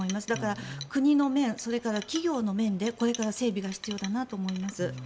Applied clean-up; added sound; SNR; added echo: none; Chink, clink; 17 dB; none.